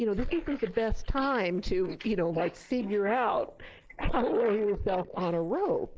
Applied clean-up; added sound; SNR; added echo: neural mask model Resemble Enhance denoiser.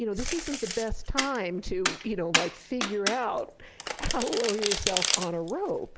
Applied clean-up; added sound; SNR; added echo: none; Domestic sounds, home sounds; 2 dB; none.